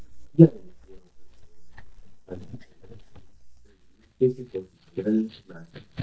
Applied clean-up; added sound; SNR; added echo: neural mask model DeepFilterNet 3.